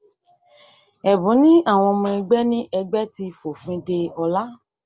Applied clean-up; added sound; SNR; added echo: none; none; none; none.